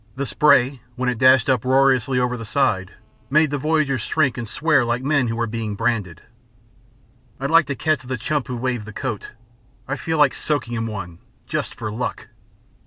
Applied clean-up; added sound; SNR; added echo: none; none; none; none.